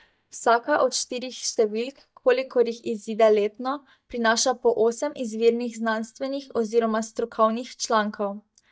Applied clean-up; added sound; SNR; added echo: neural mask model DeepFilterNet 3.